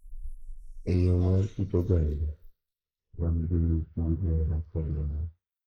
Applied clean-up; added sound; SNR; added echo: neural mask model Resemble Enhance denoiser.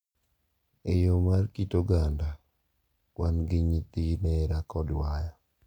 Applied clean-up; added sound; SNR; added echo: none; none; none; none.